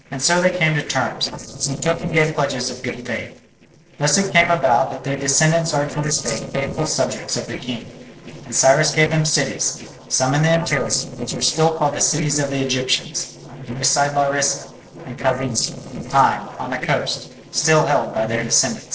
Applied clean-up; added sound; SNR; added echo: neural separator model SepFormer DNS4.